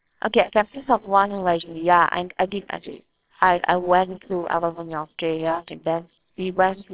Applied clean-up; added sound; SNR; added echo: neural separator model SepFormer WHAMR!.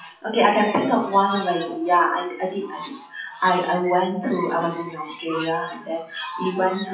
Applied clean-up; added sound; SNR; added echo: classical method WPE with log-MMSE.